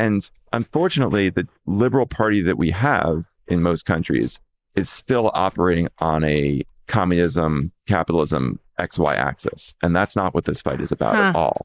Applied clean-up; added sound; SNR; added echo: neural mask model Resemble Enhance denoiser.